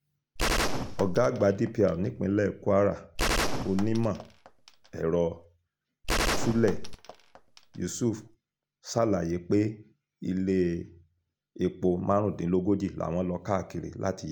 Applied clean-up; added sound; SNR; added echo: none; Gunshot, gunfire; 3 dB; none.